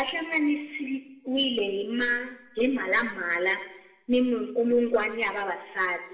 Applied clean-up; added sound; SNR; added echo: none; none; none; reverberation time 0.9 s.